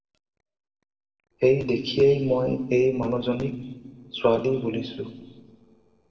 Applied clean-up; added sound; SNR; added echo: neural separator model SepFormer DNS4.